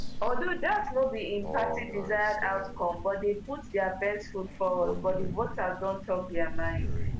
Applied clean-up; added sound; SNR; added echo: none; Crow; 3 dB; none.